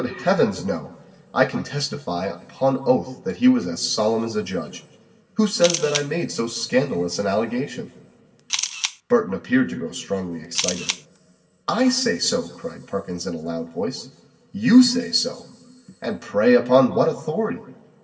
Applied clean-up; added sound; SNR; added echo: none; Camera; 7 dB; reverberation time 1.9 s.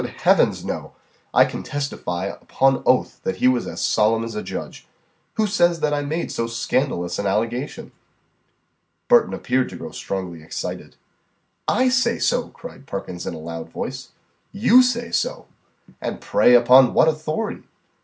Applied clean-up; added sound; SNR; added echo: none; none; none; none.